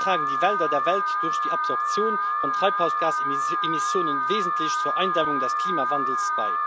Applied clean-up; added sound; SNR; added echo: none; Alarm; -4 dB; none.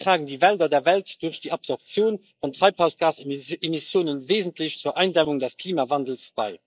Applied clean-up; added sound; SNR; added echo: neural mask model Resemble Enhance denoiser.